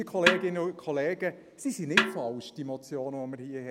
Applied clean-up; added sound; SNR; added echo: none; Snare drum; 1 dB; none.